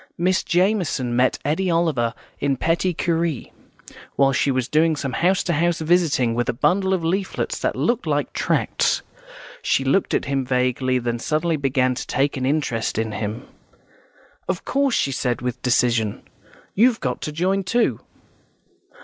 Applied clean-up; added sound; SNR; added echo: none; none; none; none.